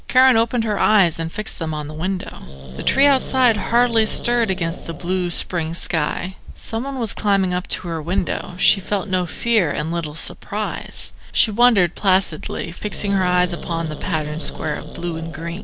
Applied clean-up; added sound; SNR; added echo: none; Growling; 10 dB; none.